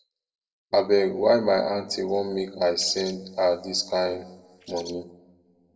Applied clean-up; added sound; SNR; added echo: neural separator model SepFormer DNS4.